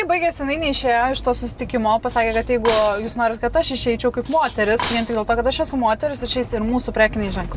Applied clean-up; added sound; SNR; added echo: none; Cutlery, silverware; 11 dB; none.